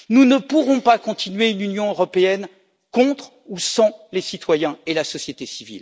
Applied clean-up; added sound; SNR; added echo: none; none; none; none.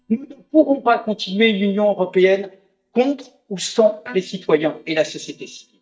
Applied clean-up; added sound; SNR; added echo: neural mask model DeepFilterNet 3.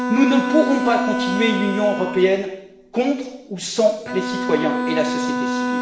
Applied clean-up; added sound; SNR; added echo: none; Bowed string instrument; 3 dB; reverberation time 0.9 s.